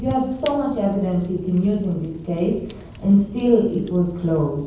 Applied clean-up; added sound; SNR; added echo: none; Fire; 17 dB; reverberation time 0.9 s.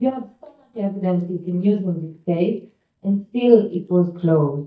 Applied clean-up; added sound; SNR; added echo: neural mask model DeepFilterNet 3.